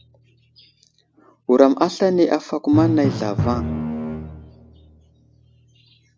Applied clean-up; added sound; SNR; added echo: none; Drum; 8 dB; none.